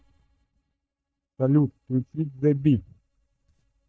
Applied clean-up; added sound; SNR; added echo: neural mask model DeepFilterNet 3.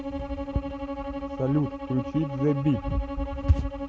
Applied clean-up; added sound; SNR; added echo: none; Bowed string instrument; 6 dB; none.